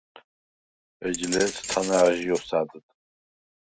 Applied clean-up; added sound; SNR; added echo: none; Keys jangling; 7 dB; none.